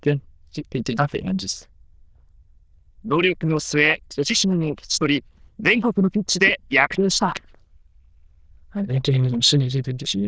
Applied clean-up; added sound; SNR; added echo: neural diffusion model UNIVERSE++.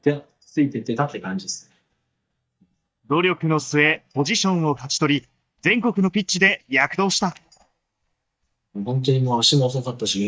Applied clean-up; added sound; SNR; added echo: neural mask model DeepFilterNet 3.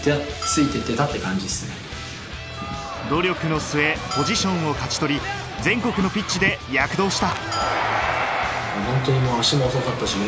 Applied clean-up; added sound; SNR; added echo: none; Bell; 13 dB; none.